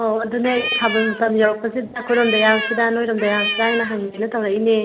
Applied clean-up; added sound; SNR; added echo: none; Cat; 6 dB; none.